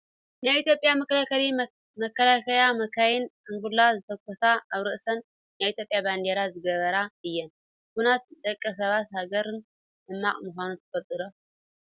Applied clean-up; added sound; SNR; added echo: none; none; none; none.